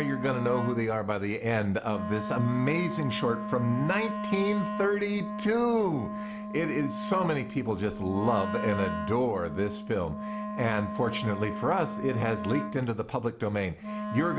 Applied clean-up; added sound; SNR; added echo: none; Wind instrument, woodwind instrument; 6 dB; none.